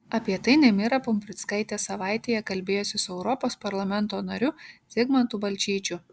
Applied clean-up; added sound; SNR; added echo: none; none; none; none.